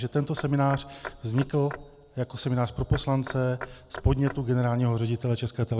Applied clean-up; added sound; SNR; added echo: none; Knock / Wood; 16 dB; none.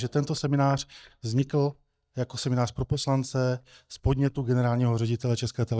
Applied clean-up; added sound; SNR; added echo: neural mask model DeepFilterNet 3.